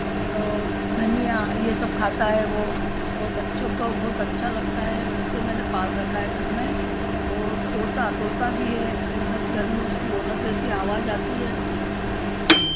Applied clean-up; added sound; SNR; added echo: none; Microwave oven; -4 dB; none.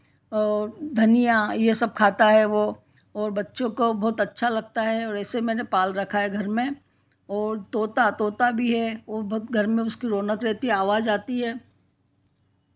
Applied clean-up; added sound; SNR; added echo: none; none; none; none.